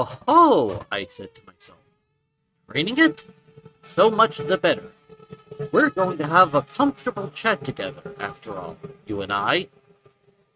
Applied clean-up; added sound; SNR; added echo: neural mask model RNNoise.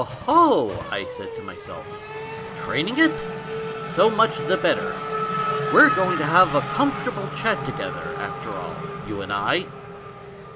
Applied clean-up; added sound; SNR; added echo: none; Race car, auto racing / Accelerating, revving, vroom; 6 dB; none.